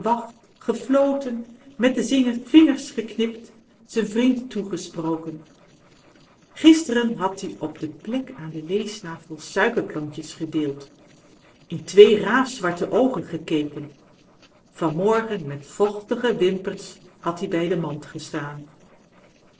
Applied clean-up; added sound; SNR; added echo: neural separator model SepFormer DNS4.